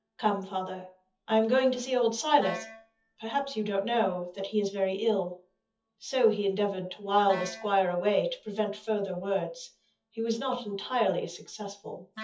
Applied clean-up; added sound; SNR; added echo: classical method WPE with log-MMSE.